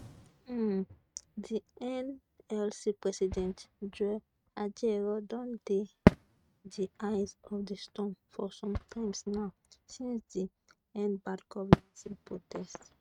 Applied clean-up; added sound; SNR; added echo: neural mask model RNNoise.